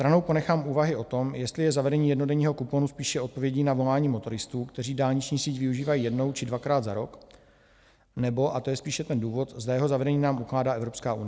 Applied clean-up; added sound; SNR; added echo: none; none; none; none.